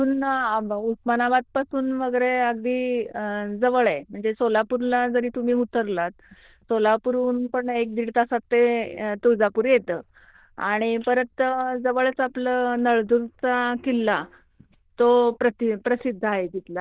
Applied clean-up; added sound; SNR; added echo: neural diffusion model UNIVERSE++.